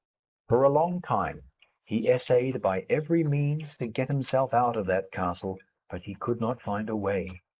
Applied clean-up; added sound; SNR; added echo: neural mask model Resemble Enhance denoiser.